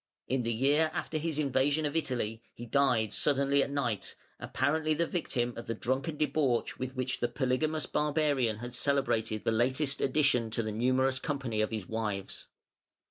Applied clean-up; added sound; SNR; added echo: none; none; none; none.